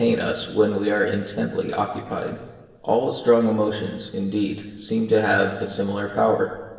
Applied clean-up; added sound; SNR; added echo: none; none; none; reverberation time 1.2 s.